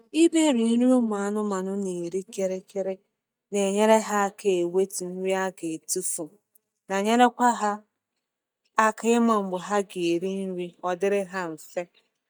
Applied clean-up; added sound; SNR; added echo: neural mask model DeepFilterNet 3.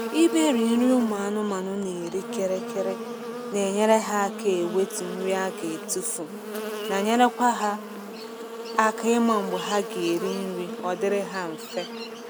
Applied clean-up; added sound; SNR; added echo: none; Buzz; 9 dB; none.